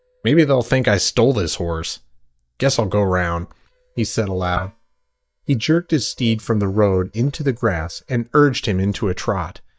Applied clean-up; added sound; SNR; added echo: neural mask model DeepFilterNet 3.